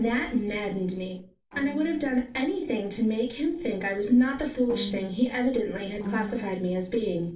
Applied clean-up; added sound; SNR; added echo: neural separator model SepFormer DNS4.